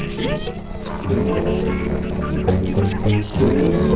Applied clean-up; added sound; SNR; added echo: neural separator model SepFormer DNS4.